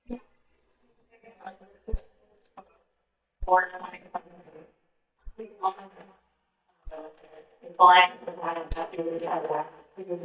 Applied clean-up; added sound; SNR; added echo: neural mask model DeepFilterNet 3.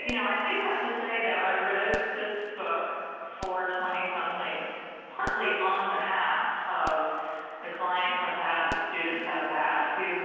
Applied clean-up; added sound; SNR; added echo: none; Fireworks; 20 dB; reverberation time 2.1 s.